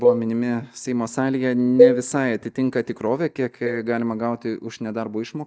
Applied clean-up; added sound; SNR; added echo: neural mask model DeepFilterNet 3.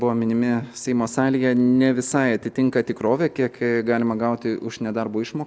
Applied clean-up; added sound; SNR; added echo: none; none; none; none.